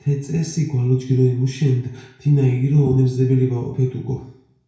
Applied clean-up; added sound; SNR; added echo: none; none; none; reverberation time 0.6 s.